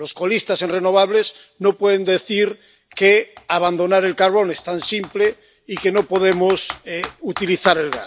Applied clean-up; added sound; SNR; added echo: none; Computer keyboard; 19 dB; none.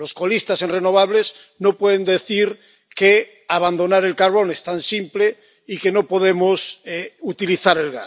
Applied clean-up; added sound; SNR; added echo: none; none; none; none.